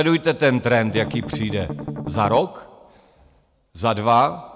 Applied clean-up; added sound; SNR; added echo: none; Strum; 8 dB; none.